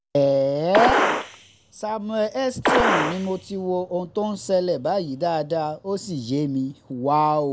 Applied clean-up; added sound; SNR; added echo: none; Gunshot, gunfire; 1 dB; none.